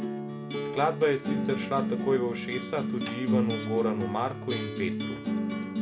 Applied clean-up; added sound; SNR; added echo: none; Acoustic guitar; 0 dB; none.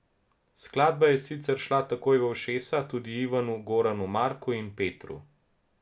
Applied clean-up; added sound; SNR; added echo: none; none; none; none.